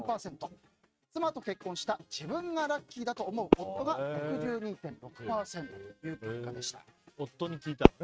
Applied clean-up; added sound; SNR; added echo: neural mask model RNNoise.